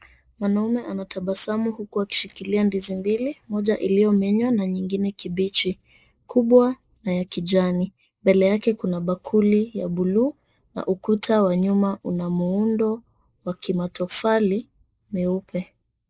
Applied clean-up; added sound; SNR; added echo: neural mask model Resemble Enhance denoiser.